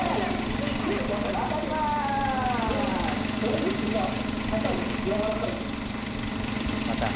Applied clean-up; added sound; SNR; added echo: none; Engine; -2 dB; none.